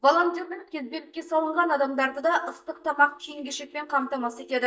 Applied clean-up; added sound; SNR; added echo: neural mask model DeepFilterNet 3.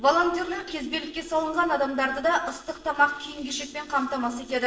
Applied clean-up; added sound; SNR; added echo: neural separator model SepFormer DNS4.